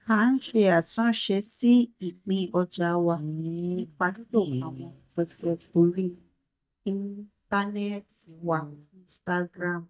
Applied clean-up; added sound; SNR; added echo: neural mask model DeepFilterNet 3.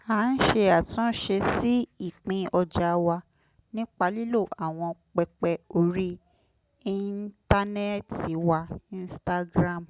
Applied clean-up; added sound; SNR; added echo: none; none; none; none.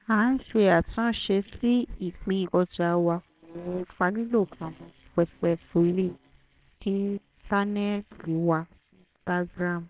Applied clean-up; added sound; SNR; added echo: neural separator model SepFormer WHAMR!.